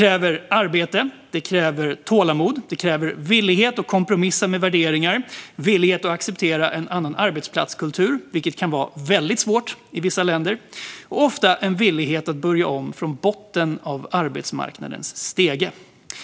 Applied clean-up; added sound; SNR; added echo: none; none; none; none.